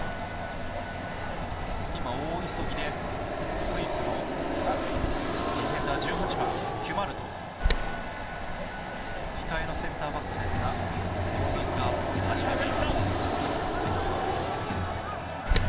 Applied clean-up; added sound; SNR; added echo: none; Fixed-wing aircraft, airplane; -2 dB; reverberation time 2.4 s.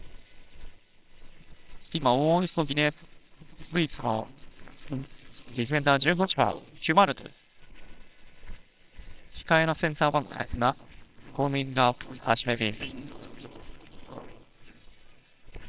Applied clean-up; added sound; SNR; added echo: neural separator model SepFormer WHAMR!.